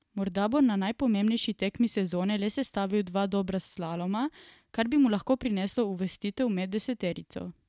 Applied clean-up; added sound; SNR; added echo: none; none; none; none.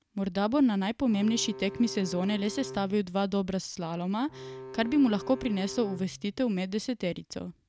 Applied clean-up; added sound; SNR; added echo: none; Bowed string instrument; 15 dB; none.